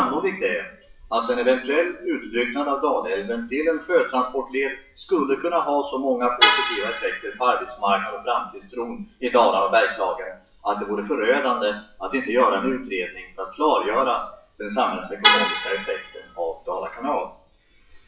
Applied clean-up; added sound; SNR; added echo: classical method WPE with log-MMSE.